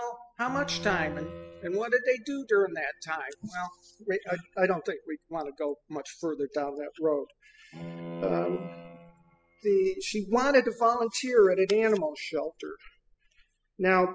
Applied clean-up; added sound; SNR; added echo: classical method spectral subtraction.